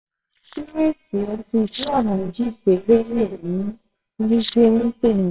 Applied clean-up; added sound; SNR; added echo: neural separator model SepFormer WHAMR!.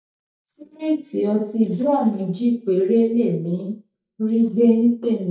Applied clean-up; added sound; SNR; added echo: neural mask model DeepFilterNet 3.